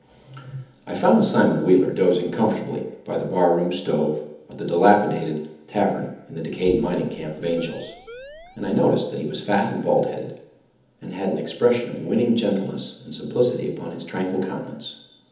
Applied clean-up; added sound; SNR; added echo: none; Siren; 17 dB; reverberation time 1.3 s.